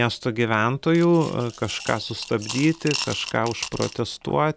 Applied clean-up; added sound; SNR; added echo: none; Coin (dropping) / Glass; 12 dB; none.